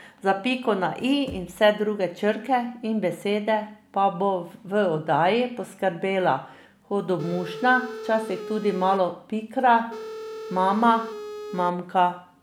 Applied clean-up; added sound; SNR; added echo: none; Telephone; 11 dB; none.